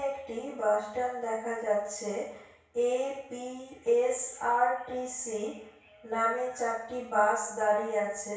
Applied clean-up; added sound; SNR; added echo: none; none; none; reverberation time 0.6 s.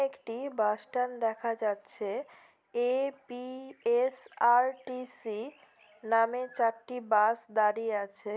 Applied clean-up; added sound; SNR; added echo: none; none; none; none.